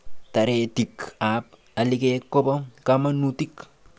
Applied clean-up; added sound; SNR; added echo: none; none; none; none.